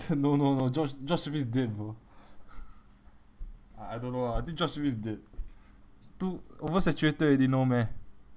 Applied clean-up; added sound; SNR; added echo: none; none; none; none.